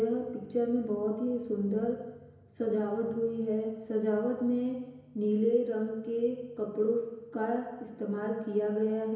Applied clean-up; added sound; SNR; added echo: none; none; none; reverberation time 1.0 s.